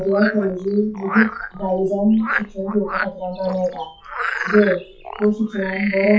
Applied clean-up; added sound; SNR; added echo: classical method WPE with log-MMSE.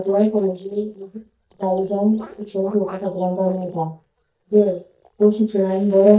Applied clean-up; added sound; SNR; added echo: neural mask model DeepFilterNet 3.